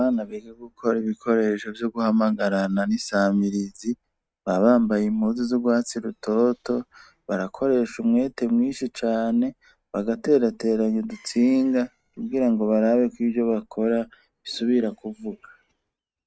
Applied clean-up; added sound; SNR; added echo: neural mask model RNNoise.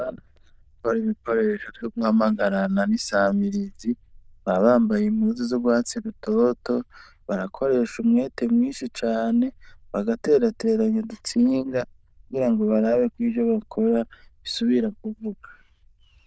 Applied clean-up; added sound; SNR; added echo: neural diffusion model UNIVERSE++.